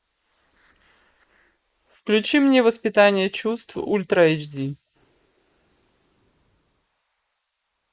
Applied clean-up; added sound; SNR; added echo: neural mask model Resemble Enhance denoiser.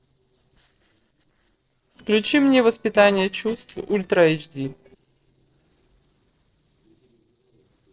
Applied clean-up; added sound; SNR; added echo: neural separator model SepFormer DNS4.